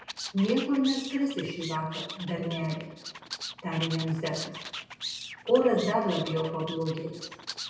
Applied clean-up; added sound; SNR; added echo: none; Animal; 11 dB; reverberation time 0.9 s.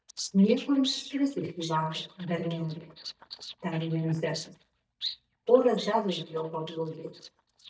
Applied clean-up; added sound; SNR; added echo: neural mask model DeepFilterNet 3.